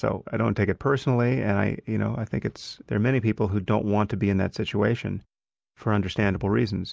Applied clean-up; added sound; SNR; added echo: none; none; none; none.